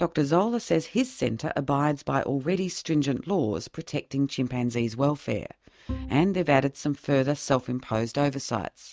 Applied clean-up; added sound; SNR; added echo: neural mask model RNNoise.